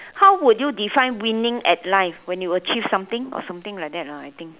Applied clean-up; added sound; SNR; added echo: none; none; none; none.